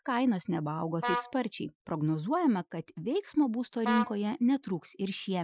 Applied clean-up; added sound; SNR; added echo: classical method Wiener filter.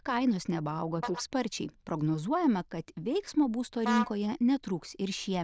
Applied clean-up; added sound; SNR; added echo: neural diffusion model UNIVERSE++.